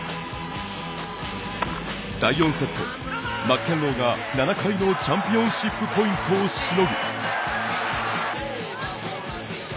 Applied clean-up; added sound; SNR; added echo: none; none; none; none.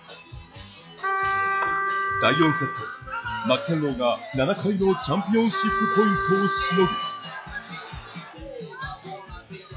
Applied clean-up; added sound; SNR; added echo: classical method log-MMSE.